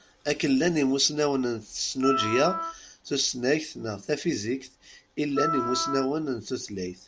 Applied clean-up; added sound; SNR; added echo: none; Wind instrument, woodwind instrument; 6 dB; none.